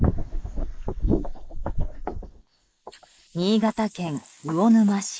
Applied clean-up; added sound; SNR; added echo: neural mask model Resemble Enhance denoiser.